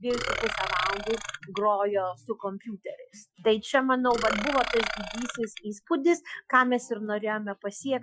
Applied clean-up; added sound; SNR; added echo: classical method Wiener filter.